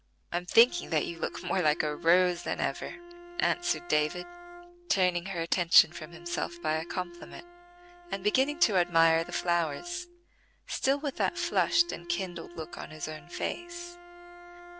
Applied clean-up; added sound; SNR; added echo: none; Bowed string instrument; 16 dB; none.